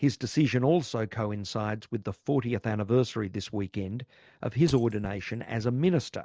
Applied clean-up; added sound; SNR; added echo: neural separator model SepFormer DNS4.